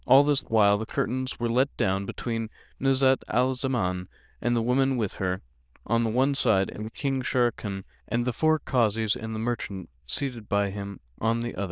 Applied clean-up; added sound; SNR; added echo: neural diffusion model UNIVERSE++.